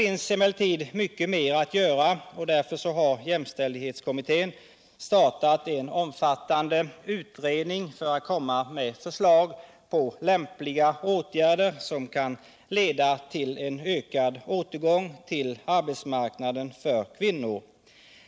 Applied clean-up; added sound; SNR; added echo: none; none; none; none.